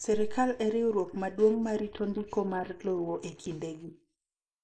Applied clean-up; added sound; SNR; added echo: neural mask model Resemble Enhance denoiser.